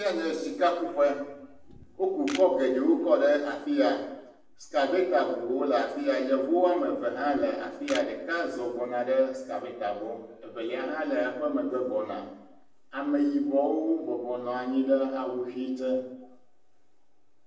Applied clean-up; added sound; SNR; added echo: none; Camera; 16 dB; reverberation time 0.7 s.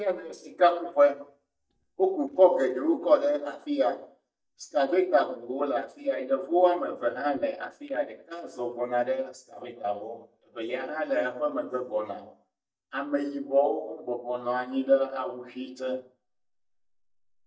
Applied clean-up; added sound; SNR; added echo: neural mask model DeepFilterNet 3.